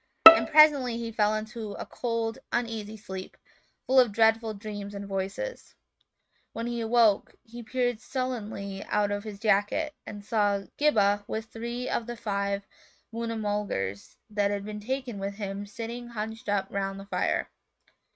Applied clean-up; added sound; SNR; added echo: neural mask model RNNoise.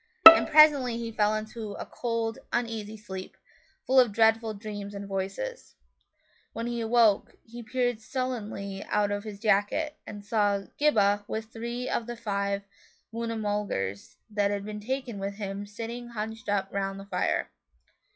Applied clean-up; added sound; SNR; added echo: classical method log-MMSE.